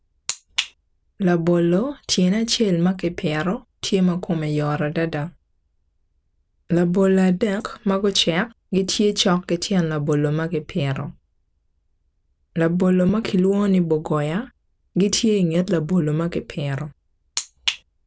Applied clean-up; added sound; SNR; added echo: none; none; none; none.